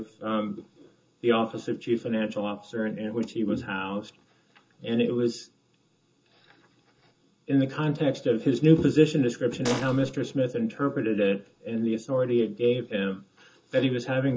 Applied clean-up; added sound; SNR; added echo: none; Fart; 7 dB; reverberation time 0.2 s.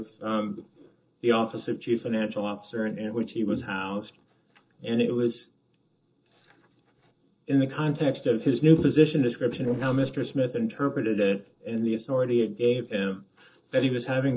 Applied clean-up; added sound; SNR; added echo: neural separator model SepFormer DNS4.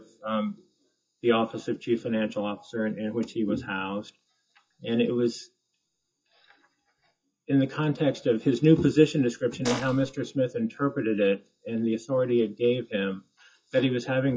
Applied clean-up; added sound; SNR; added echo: classical method WPE with log-MMSE.